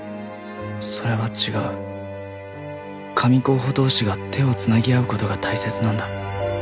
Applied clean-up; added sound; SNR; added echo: none; none; none; none.